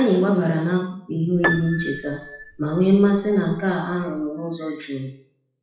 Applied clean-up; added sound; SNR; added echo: classical method WPE with log-MMSE.